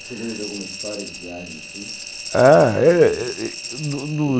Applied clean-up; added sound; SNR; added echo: none; Tambourine + Engine; 14 dB; none.